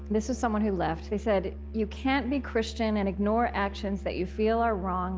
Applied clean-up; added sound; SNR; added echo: none; Musical instrument; 10 dB; none.